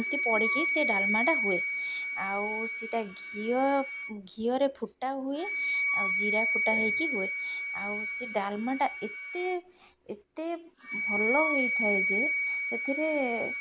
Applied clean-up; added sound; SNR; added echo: none; Wind instrument, woodwind instrument; -1 dB; none.